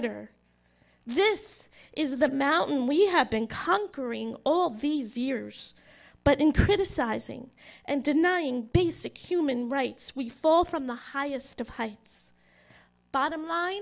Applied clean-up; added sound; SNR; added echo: none; none; none; none.